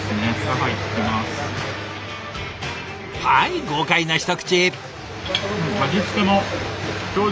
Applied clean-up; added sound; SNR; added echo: none; none; none; none.